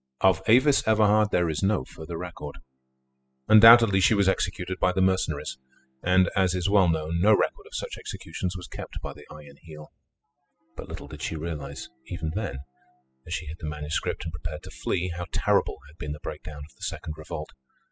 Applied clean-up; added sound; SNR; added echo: classical method spectral subtraction.